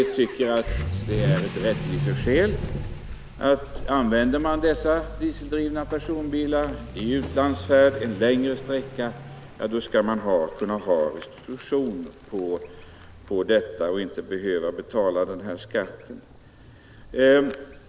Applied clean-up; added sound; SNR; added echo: none; Accelerating, revving, vroom / Vehicle; 9 dB; none.